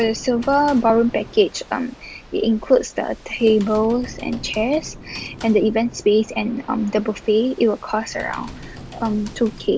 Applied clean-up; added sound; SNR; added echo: none; Waves, surf + Computer keyboard; 18 dB; none.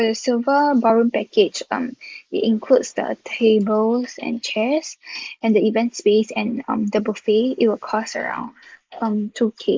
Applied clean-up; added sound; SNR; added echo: neural mask model Resemble Enhance denoiser.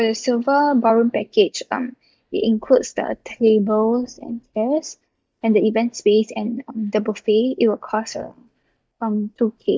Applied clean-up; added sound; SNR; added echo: neural mask model DeepFilterNet 3.